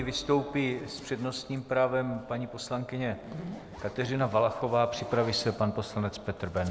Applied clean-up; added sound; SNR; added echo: none; Zipper (clothing); 17 dB; none.